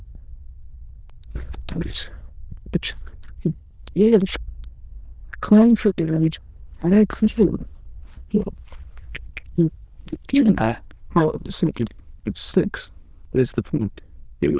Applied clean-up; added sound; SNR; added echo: neural diffusion model UNIVERSE++.